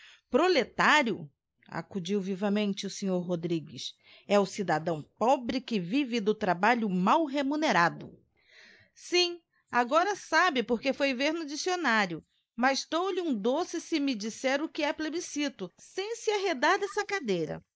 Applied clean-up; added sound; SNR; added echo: neural mask model Resemble Enhance denoiser.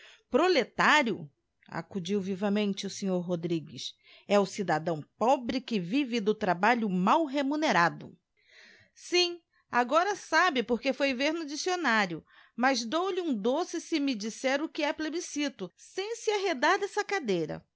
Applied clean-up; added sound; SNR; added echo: none; none; none; none.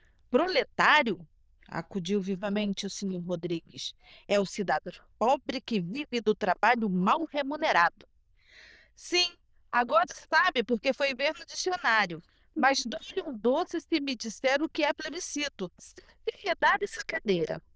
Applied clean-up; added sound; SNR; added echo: neural diffusion model UNIVERSE++.